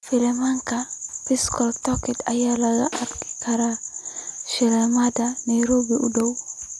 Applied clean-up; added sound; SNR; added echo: none; Snare drum; 19 dB; none.